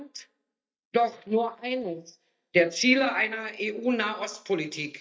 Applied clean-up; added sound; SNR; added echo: neural mask model DeepFilterNet 3.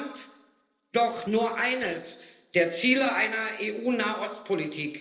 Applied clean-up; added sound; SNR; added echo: neural separator model SepFormer DNS4.